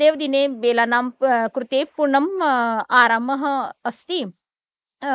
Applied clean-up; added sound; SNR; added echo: neural mask model Resemble Enhance denoiser.